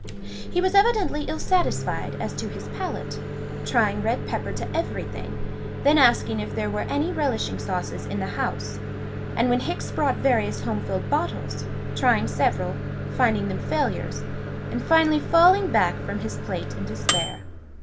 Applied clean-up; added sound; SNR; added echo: none; Microwave oven; 4 dB; reverberation time 0.2 s.